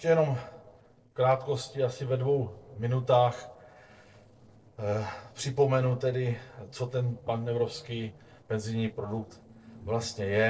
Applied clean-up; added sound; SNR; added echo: neural separator model SepFormer DNS4.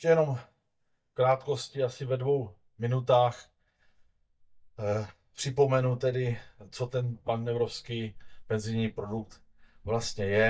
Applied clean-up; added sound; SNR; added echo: neural mask model DeepFilterNet 3.